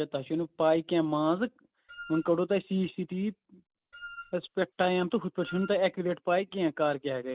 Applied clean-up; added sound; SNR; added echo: none; Wind instrument, woodwind instrument; 16 dB; none.